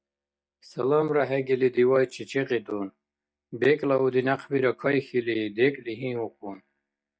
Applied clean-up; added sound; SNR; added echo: neural mask model DeepFilterNet 3.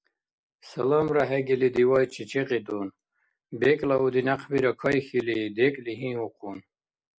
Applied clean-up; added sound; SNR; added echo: none; none; none; none.